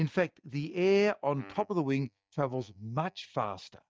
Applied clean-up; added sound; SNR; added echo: neural mask model DeepFilterNet 3.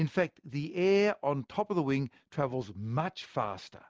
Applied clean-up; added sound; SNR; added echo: none; none; none; none.